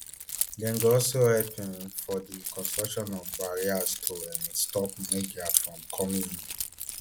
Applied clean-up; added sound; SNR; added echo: none; Keys jangling; 5 dB; none.